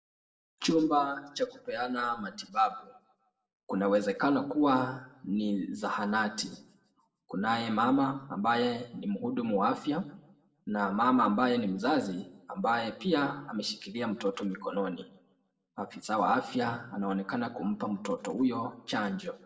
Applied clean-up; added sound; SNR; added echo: none; none; none; reverberation time 0.6 s.